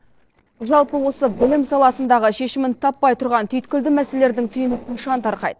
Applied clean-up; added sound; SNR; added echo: neural separator model SepFormer DNS4.